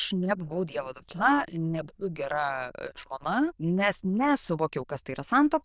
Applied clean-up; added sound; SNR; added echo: neural diffusion model UNIVERSE++.